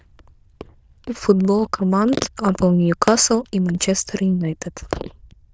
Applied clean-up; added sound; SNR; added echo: neural diffusion model UNIVERSE++.